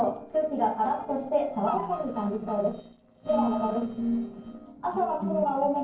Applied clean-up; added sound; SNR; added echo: neural separator model SepFormer DNS4.